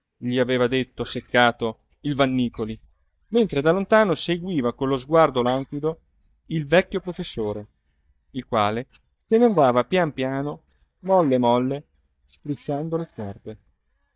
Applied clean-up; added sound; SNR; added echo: neural mask model DeepFilterNet 3.